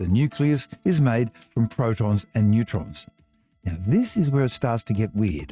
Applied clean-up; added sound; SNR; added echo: neural mask model RNNoise.